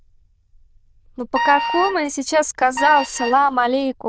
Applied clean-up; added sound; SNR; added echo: neural diffusion model UNIVERSE++.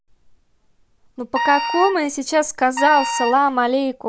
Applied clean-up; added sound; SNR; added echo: none; Wind instrument, woodwind instrument; 6 dB; none.